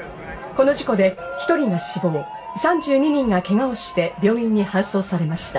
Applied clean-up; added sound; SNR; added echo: none; none; none; reverberation time 0.2 s.